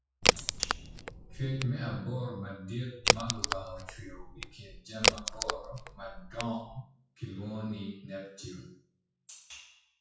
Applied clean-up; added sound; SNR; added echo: classical method WPE with log-MMSE.